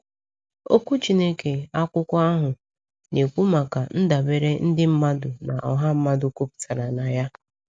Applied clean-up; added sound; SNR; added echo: none; none; none; none.